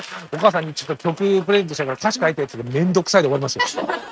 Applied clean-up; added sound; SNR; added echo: neural mask model RNNoise.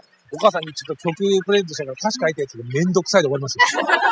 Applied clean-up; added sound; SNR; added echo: classical method spectral subtraction.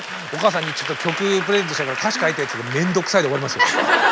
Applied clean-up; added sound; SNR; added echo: none; Applause / Crowd; 8 dB; none.